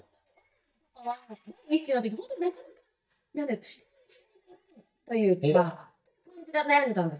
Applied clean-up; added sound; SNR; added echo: neural mask model DeepFilterNet 3.